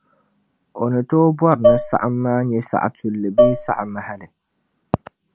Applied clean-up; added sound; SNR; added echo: none; Dishes, pots, and pans; -2 dB; none.